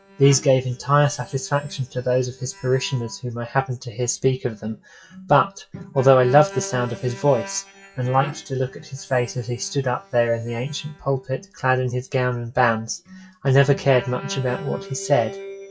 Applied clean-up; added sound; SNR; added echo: classical method WPE with log-MMSE.